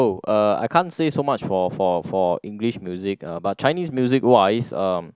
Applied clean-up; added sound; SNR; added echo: none; none; none; none.